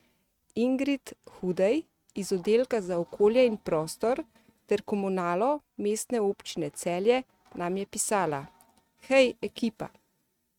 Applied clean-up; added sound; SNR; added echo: neural mask model RNNoise.